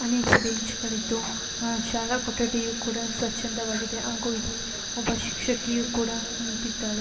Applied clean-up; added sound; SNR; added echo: none; Fire; 1 dB; reverberation time 2.5 s.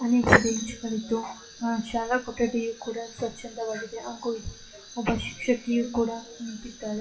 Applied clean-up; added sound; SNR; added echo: classical method WPE with log-MMSE.